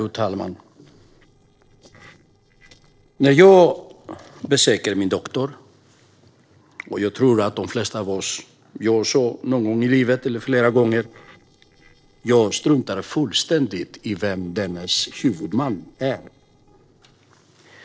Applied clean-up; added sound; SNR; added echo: neural separator model SepFormer DNS4.